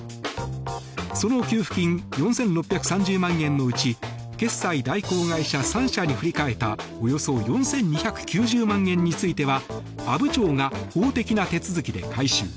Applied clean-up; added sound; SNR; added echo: none; none; none; none.